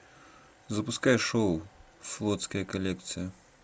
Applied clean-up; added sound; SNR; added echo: none; none; none; none.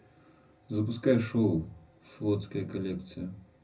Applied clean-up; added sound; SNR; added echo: none; none; none; reverberation time 0.4 s.